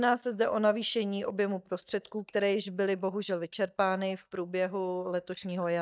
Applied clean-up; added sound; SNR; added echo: neural mask model DeepFilterNet 3.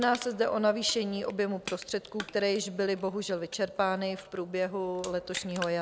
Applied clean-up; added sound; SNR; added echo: none; Crushing; 16 dB; none.